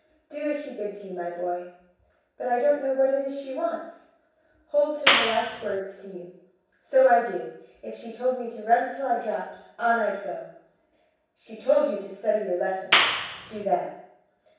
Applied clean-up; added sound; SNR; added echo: none; Clapping; -4 dB; reverberation time 0.7 s.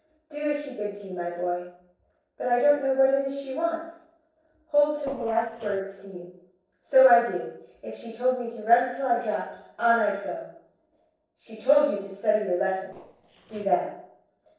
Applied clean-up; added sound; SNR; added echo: neural separator model SepFormer DNS4.